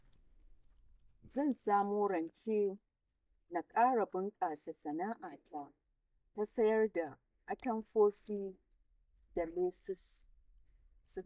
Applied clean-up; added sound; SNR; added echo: neural mask model DeepFilterNet 3.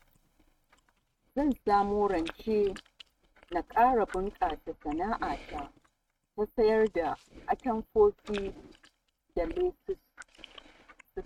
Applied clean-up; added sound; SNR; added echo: neural mask model RNNoise.